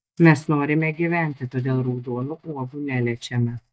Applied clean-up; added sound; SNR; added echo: neural mask model DeepFilterNet 3.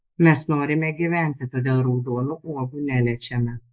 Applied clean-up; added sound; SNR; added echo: neural mask model Resemble Enhance denoiser.